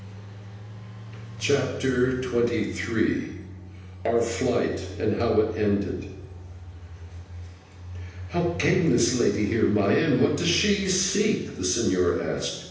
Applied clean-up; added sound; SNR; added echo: none; Engine; 16 dB; reverberation time 0.9 s.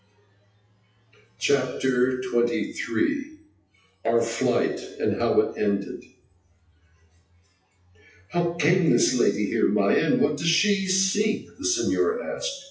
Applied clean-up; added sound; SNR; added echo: classical method WPE with log-MMSE.